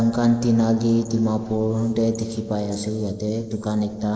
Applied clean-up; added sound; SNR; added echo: neural mask model Resemble Enhance denoiser.